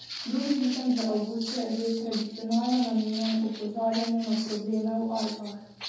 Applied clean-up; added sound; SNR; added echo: none; Walk, footsteps; 12 dB; reverberation time 0.9 s.